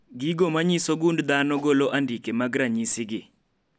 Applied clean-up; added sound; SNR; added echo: none; Whoosh, swoosh, swish; 18 dB; none.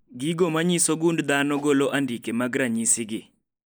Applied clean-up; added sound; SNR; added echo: neural mask model Resemble Enhance denoiser.